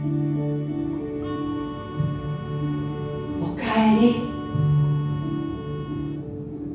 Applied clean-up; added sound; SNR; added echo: none; Harmonica; 16 dB; reverberation time 0.6 s.